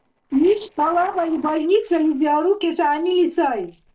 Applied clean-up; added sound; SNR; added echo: neural separator model SepFormer DNS4.